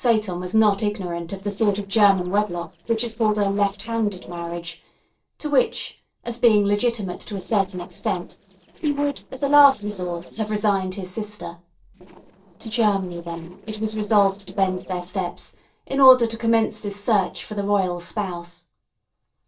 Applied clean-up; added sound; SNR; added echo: neural separator model SepFormer DNS4.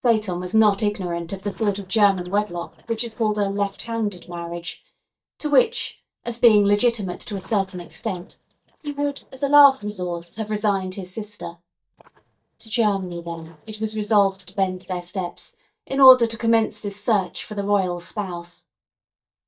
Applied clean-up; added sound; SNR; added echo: neural mask model DeepFilterNet 3.